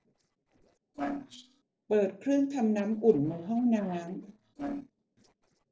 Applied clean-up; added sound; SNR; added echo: neural separator model SepFormer DNS4.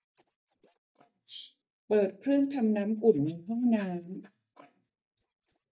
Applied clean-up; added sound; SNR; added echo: neural mask model DeepFilterNet 3.